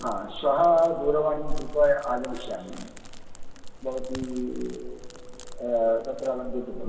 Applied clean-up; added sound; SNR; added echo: none; Crackle; 7 dB; reverberation time 2.2 s.